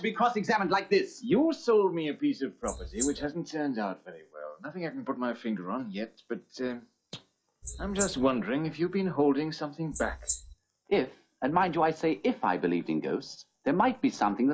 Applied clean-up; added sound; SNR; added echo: classical method log-MMSE.